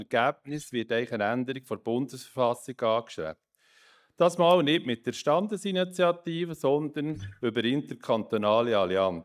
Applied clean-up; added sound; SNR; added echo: neural mask model DeepFilterNet 3.